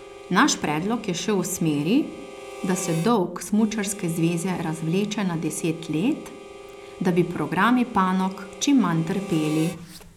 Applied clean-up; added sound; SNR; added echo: none; Harmonica; 16 dB; none.